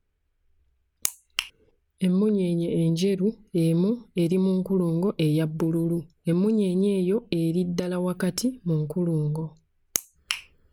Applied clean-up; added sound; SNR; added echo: none; none; none; none.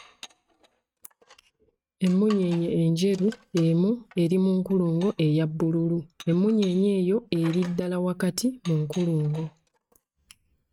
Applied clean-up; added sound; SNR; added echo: neural mask model RNNoise.